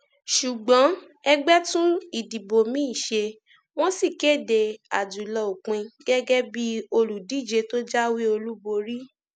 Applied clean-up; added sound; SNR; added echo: none; none; none; none.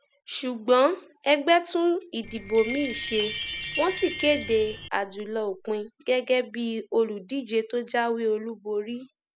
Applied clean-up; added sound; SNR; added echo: none; Chime; -3 dB; none.